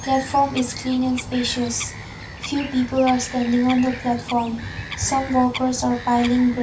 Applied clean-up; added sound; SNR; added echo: none; Bird vocalization, bird call, bird song; 13 dB; reverberation time 0.3 s.